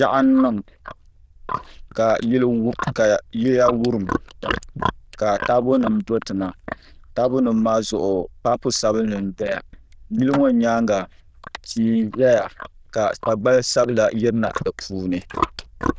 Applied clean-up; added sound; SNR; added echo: neural diffusion model UNIVERSE++.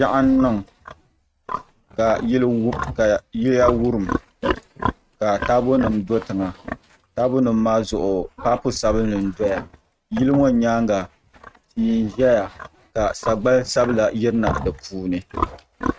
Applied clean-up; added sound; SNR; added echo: neural mask model RNNoise.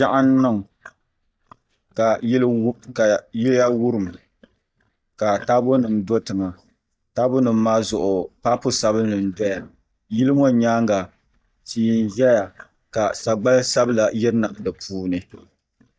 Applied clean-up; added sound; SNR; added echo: neural mask model DeepFilterNet 3.